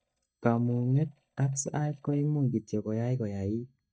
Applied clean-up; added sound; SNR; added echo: neural mask model DeepFilterNet 3.